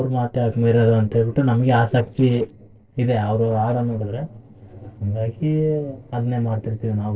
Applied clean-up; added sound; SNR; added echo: neural separator model SepFormer DNS4.